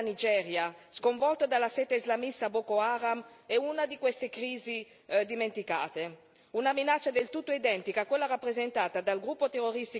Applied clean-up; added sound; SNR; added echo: none; none; none; none.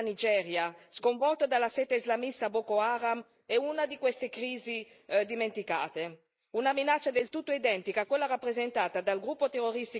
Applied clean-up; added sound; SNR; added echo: neural mask model Resemble Enhance denoiser.